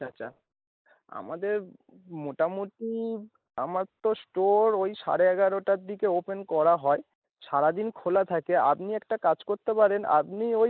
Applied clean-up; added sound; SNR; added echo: neural mask model Resemble Enhance denoiser.